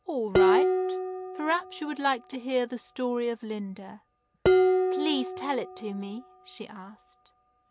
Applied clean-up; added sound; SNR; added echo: none; Dishes, pots, and pans; -3 dB; none.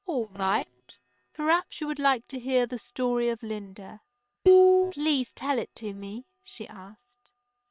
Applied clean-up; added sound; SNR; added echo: neural separator model SepFormer WHAM!.